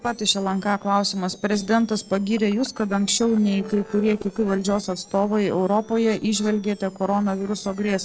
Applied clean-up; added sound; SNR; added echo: neural separator model SepFormer DNS4.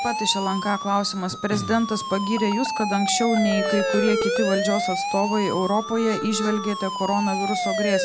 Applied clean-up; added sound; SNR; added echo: none; Siren; 3 dB; none.